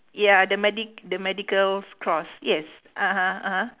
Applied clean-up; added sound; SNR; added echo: none; none; none; none.